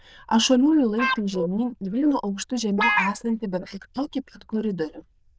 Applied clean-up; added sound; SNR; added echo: neural diffusion model UNIVERSE++.